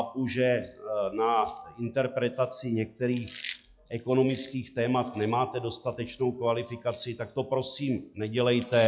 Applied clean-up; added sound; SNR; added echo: classical method log-MMSE.